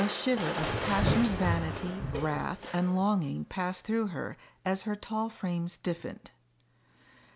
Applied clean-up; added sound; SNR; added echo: none; Crushing; 5 dB; none.